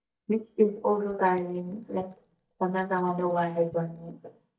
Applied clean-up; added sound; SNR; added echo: neural mask model DeepFilterNet 3.